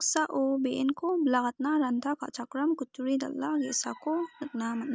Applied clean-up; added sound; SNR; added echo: none; none; none; none.